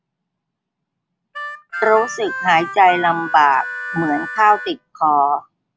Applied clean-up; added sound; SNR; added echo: none; Harmonica; 9 dB; none.